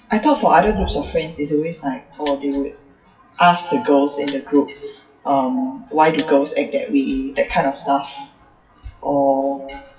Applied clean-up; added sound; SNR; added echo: classical method WPE with log-MMSE.